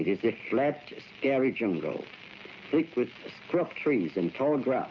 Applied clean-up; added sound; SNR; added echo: none; none; none; none.